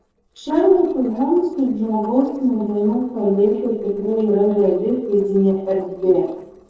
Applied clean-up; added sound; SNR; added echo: neural separator model SepFormer DNS4.